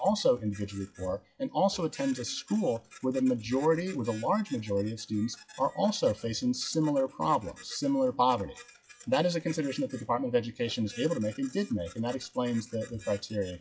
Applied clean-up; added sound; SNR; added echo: classical method WPE with log-MMSE.